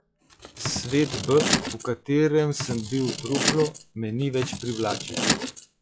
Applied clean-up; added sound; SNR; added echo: classical method log-MMSE.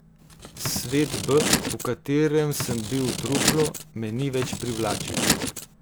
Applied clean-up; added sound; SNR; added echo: none; Scissors; 2 dB; none.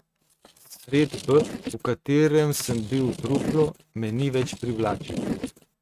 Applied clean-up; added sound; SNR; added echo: neural mask model RNNoise.